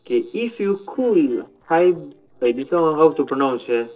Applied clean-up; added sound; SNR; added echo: neural separator model SepFormer DNS4.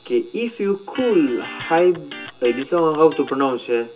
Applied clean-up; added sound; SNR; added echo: none; Electric guitar; 16 dB; reverberation time 0.2 s.